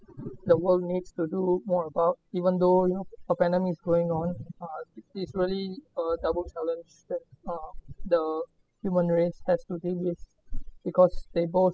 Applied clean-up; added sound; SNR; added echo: classical method spectral subtraction.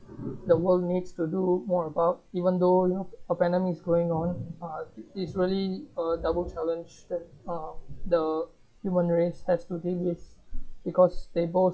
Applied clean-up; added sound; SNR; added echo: classical method log-MMSE.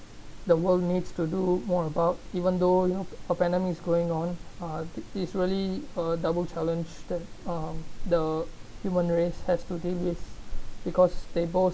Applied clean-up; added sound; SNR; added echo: none; none; none; none.